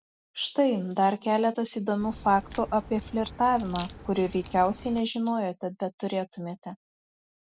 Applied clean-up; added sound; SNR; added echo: none; Crack; 16 dB; none.